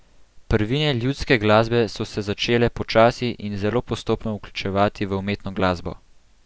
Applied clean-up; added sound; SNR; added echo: none; none; none; none.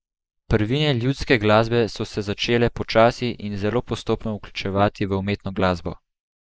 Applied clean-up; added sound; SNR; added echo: neural mask model Resemble Enhance denoiser.